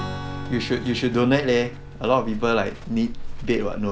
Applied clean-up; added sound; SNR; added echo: none; Livestock, farm animals, working animals + Strum; 9 dB; none.